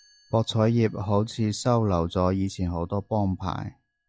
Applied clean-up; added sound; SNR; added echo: classical method log-MMSE.